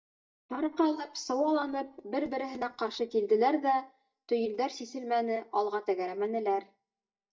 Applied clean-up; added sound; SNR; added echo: neural mask model DeepFilterNet 3.